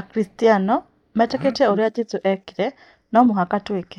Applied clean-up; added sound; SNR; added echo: neural mask model DeepFilterNet 3.